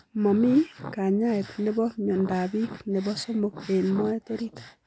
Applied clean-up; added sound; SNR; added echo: none; none; none; none.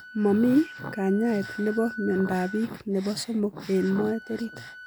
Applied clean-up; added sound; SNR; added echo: none; Wind instrument, woodwind instrument; 16 dB; none.